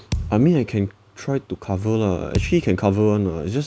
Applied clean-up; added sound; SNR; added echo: none; Thump, thud; 11 dB; none.